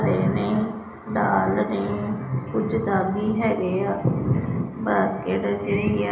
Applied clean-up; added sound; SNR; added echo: none; Electric guitar; 15 dB; reverberation time 1.0 s.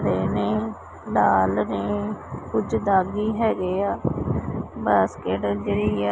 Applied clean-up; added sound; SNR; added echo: none; none; none; none.